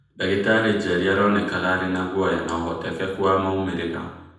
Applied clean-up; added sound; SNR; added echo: none; none; none; reverberation time 0.9 s.